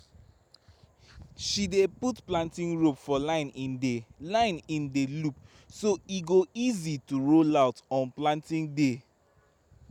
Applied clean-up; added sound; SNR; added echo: none; none; none; none.